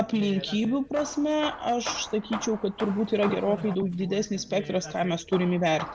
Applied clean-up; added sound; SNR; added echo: none; Hammer / Wood; 12 dB; none.